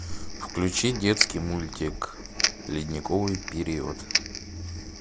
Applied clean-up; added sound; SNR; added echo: none; Crackle; 3 dB; none.